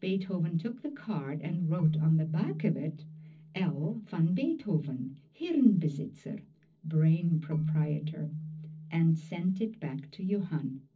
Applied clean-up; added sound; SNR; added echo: neural separator model SepFormer DNS4.